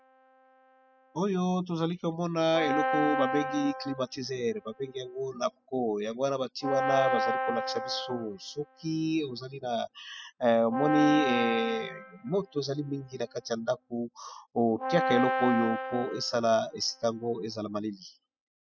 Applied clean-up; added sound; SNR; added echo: classical method spectral subtraction.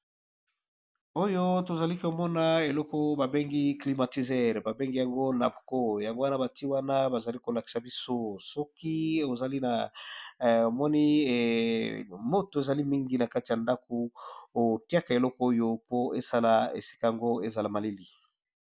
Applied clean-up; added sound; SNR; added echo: none; none; none; none.